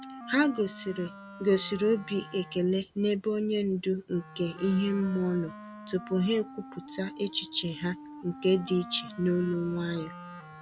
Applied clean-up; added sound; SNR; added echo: none; Wind instrument, woodwind instrument; 16 dB; none.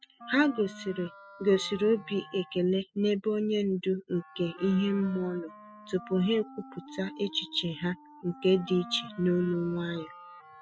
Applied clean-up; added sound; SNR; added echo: classical method spectral subtraction.